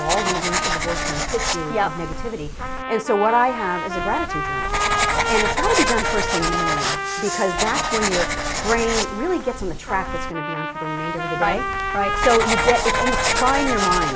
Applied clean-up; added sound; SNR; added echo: none; Trumpet + Writing; -1 dB; none.